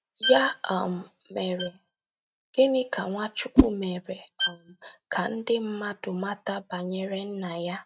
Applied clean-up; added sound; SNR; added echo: neural mask model RNNoise.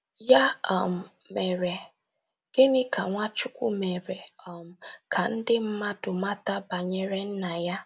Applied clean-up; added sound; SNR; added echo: none; none; none; none.